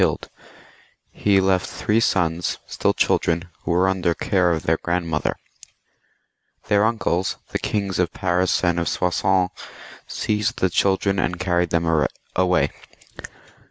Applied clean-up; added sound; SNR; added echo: none; none; none; none.